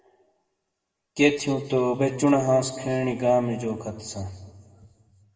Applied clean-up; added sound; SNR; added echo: none; none; none; reverberation time 1.6 s.